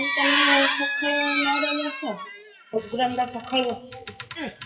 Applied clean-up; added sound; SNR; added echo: classical method WPE with log-MMSE.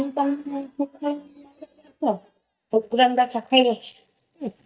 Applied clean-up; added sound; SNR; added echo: neural mask model DeepFilterNet 3.